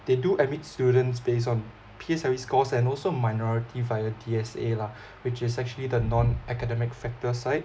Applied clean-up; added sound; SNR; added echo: none; none; none; none.